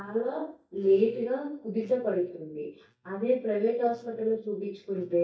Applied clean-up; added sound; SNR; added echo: neural mask model DeepFilterNet 3.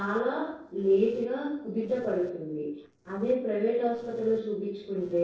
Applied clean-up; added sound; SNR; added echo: neural separator model SepFormer DNS4.